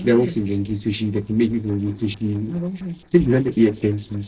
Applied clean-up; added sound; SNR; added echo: neural separator model SepFormer DNS4.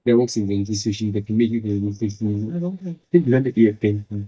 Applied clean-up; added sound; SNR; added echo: neural mask model DeepFilterNet 3.